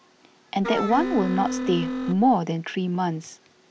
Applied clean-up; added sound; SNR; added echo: none; Wind instrument, woodwind instrument; 4 dB; none.